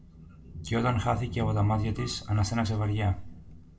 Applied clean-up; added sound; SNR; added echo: none; Thunder; 13 dB; reverberation time 0.3 s.